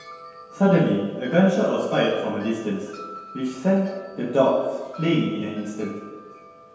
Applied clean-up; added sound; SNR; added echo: none; Wind chime; 20 dB; reverberation time 1.2 s.